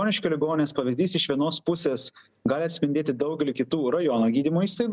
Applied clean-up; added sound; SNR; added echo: none; none; none; none.